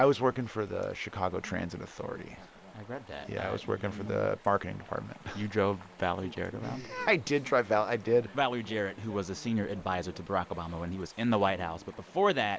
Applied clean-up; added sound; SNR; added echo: none; Chatter / Stream; 19 dB; none.